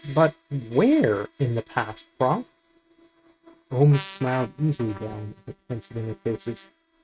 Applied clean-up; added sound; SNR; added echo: neural mask model RNNoise.